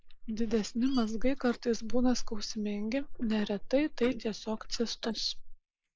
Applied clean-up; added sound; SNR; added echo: neural mask model Resemble Enhance denoiser.